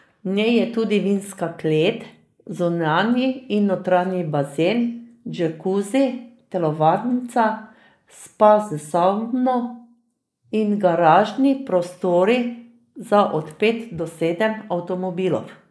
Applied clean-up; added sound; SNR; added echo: neural mask model Resemble Enhance denoiser.